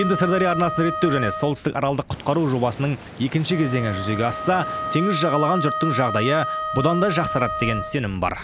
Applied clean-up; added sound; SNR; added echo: none; Wind instrument, woodwind instrument; 7 dB; none.